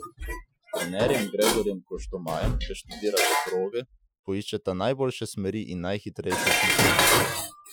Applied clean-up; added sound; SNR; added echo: classical method Wiener filter.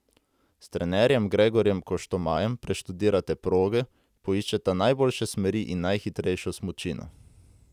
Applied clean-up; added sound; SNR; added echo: none; none; none; none.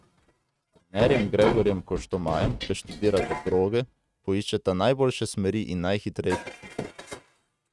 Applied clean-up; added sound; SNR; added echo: neural mask model RNNoise.